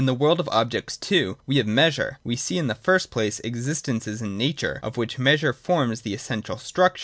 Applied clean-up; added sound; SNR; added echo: none; none; none; none.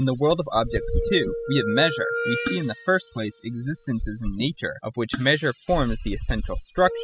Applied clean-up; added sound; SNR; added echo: classical method spectral subtraction.